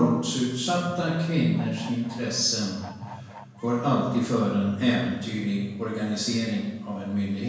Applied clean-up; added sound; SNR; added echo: none; Bird / Fowl; 19 dB; reverberation time 1.0 s.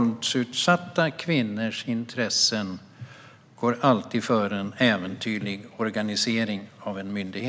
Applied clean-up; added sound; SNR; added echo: none; none; none; none.